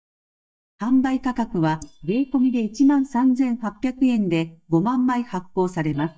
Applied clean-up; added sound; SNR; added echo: neural mask model DeepFilterNet 3.